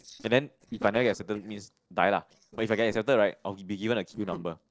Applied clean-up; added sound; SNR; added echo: neural separator model SepFormer DNS4.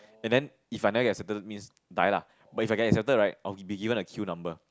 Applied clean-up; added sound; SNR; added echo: none; none; none; none.